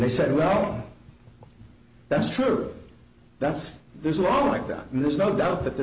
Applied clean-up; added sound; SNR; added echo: none; none; none; none.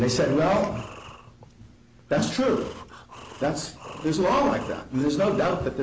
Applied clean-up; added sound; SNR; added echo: none; Breathing; 19 dB; none.